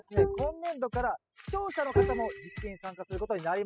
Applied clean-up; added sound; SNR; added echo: classical method spectral subtraction.